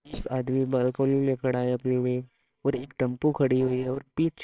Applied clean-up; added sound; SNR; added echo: neural separator model SepFormer WHAMR!.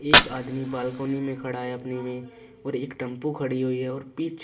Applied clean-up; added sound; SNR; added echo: none; Fire; -1 dB; reverberation time 0.5 s.